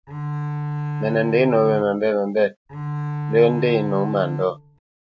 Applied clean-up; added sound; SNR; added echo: none; Bowed string instrument; 6 dB; none.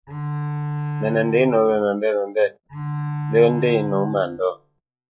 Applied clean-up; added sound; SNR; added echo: classical method log-MMSE.